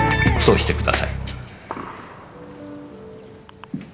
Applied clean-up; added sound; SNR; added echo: none; Gunshot, gunfire; 16 dB; none.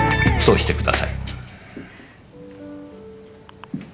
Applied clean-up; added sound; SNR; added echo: none; none; none; none.